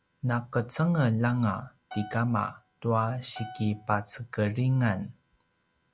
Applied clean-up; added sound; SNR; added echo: none; Piano; 19 dB; none.